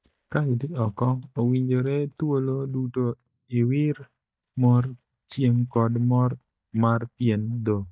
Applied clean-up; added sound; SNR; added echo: neural mask model DeepFilterNet 3.